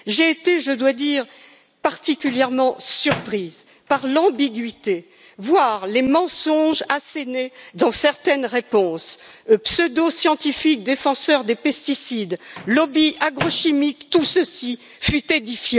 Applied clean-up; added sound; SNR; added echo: none; Microwave oven; 20 dB; none.